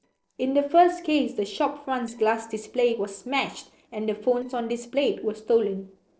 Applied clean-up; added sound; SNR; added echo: neural separator model SepFormer DNS4.